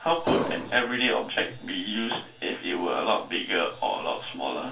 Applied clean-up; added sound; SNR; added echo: none; Explosion; 1 dB; reverberation time 0.3 s.